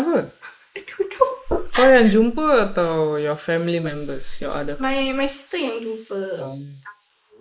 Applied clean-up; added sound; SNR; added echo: neural mask model Resemble Enhance denoiser.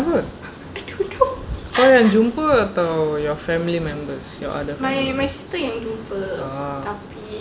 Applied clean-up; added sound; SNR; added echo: none; none; none; none.